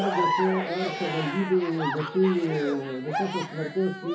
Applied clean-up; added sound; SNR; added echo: none; Crowd / Cheering; 4 dB; reverberation time 0.3 s.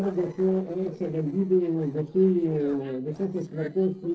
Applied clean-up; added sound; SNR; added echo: neural separator model SepFormer DNS4.